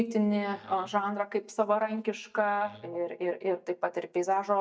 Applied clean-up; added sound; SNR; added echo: neural mask model DeepFilterNet 3.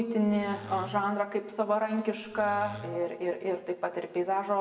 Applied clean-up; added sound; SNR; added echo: none; Wood; 17 dB; reverberation time 0.6 s.